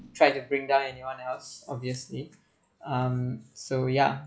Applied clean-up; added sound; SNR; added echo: classical method log-MMSE.